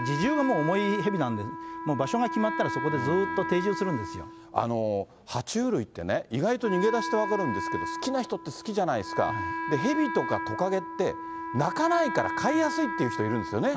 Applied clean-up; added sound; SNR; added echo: none; Wind instrument, woodwind instrument; 6 dB; none.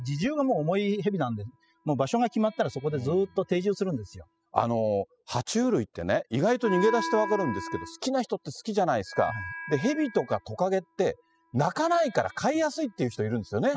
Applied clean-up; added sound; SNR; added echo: classical method spectral subtraction.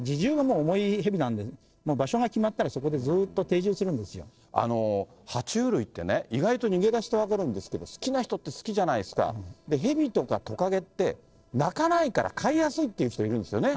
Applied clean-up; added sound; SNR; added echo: neural separator model SepFormer DNS4.